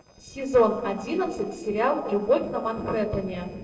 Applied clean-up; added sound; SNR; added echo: neural separator model SepFormer DNS4.